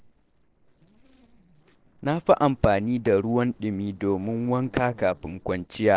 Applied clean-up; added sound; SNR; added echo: neural separator model SepFormer DNS4.